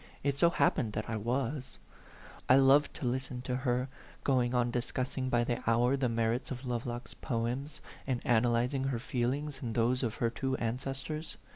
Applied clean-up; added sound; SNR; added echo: none; none; none; none.